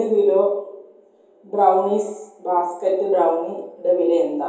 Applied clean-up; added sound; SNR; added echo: none; none; none; reverberation time 0.7 s.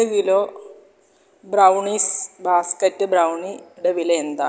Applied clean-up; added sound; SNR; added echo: none; none; none; none.